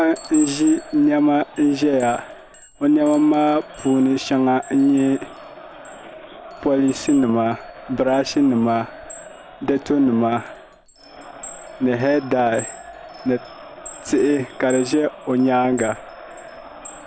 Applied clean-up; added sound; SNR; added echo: none; Chime + Crowd; 17 dB; none.